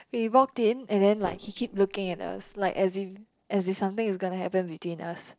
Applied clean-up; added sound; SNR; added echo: neural separator model SepFormer DNS4.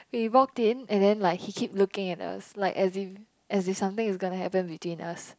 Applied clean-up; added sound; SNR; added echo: none; none; none; none.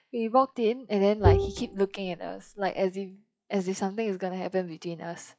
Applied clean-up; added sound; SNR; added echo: classical method log-MMSE.